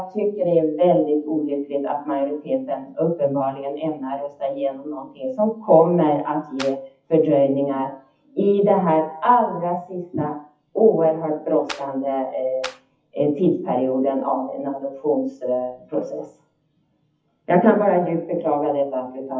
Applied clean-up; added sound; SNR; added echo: classical method WPE with log-MMSE.